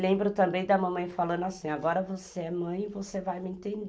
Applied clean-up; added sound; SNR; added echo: none; none; none; none.